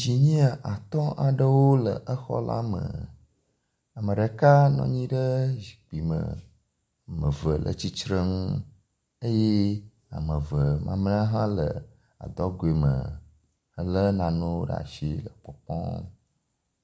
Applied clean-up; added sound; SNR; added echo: none; none; none; none.